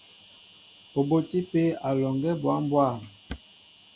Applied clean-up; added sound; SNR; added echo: none; Insect; 16 dB; none.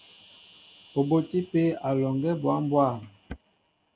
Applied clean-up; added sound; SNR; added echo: neural mask model RNNoise.